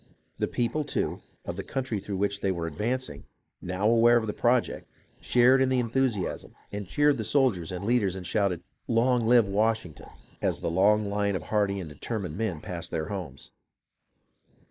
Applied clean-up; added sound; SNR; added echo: neural mask model Resemble Enhance denoiser.